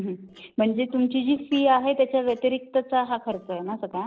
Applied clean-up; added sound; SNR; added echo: neural separator model SepFormer DNS4.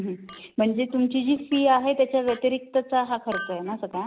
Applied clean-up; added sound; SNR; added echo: none; Chink, clink; 19 dB; none.